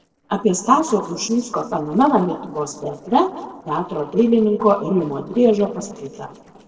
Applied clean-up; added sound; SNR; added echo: neural separator model SepFormer DNS4.